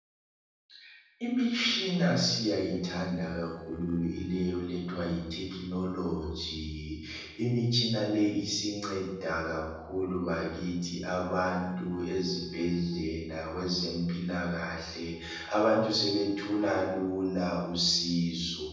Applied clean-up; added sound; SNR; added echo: neural separator model SepFormer DNS4.